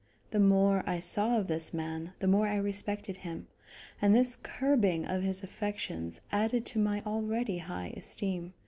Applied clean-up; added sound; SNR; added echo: none; none; none; none.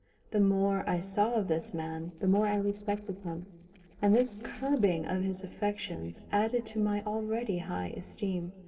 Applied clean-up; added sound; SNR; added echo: neural separator model SepFormer DNS4.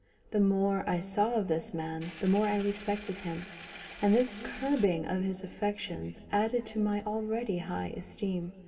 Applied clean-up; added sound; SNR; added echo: none; Engine; 17 dB; reverberation time 2.3 s.